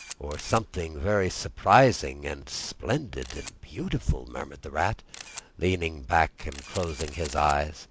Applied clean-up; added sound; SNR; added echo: none; Camera; 20 dB; none.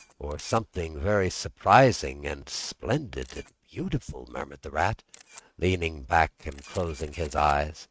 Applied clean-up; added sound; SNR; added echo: neural mask model RNNoise.